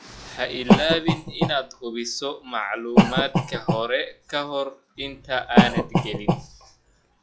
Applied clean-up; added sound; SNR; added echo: classical method log-MMSE.